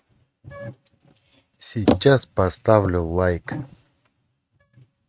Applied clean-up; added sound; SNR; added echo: neural mask model RNNoise.